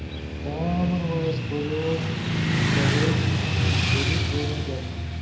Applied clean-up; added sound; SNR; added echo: none; Motorcycle / Traffic noise, roadway noise; -5 dB; reverberation time 0.8 s.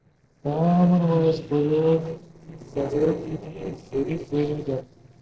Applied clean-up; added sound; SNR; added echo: neural separator model SepFormer DNS4.